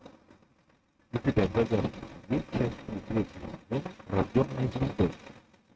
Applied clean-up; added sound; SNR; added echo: neural mask model RNNoise.